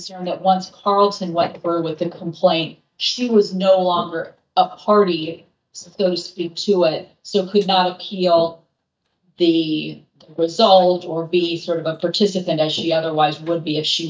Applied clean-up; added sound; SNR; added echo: neural mask model DeepFilterNet 3.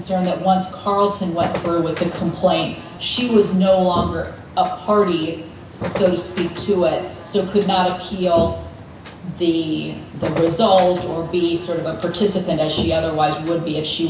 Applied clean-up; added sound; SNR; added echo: none; Buzz; 12 dB; reverberation time 0.8 s.